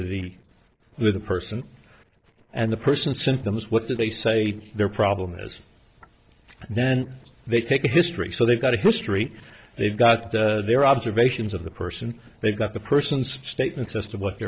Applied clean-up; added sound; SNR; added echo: neural separator model SepFormer DNS4.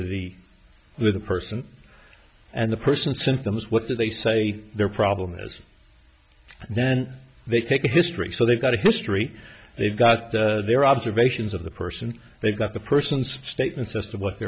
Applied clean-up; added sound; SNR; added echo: none; none; none; none.